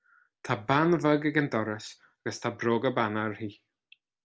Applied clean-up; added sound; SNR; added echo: none; none; none; none.